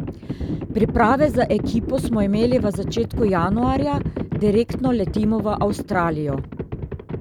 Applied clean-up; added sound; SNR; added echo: none; Livestock, farm animals, working animals; 5 dB; none.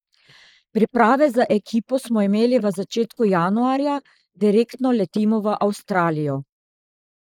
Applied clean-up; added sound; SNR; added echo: neural mask model Resemble Enhance denoiser.